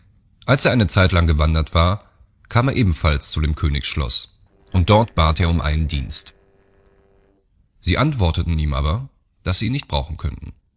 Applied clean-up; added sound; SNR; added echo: neural separator model SepFormer DNS4.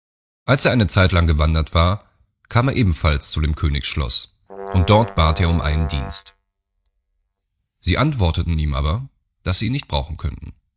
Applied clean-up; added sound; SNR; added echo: neural mask model DeepFilterNet 3.